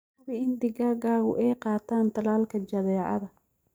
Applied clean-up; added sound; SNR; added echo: neural mask model DeepFilterNet 3.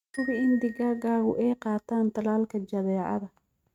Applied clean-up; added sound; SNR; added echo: neural mask model RNNoise.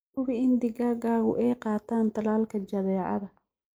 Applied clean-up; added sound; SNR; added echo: neural mask model Resemble Enhance denoiser.